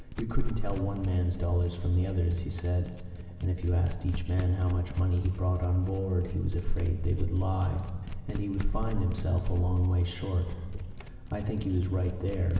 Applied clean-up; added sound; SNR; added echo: none; Domestic sounds, home sounds; 12 dB; reverberation time 2.4 s.